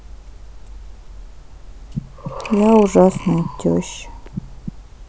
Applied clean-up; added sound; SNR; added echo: none; Breathing; 12 dB; none.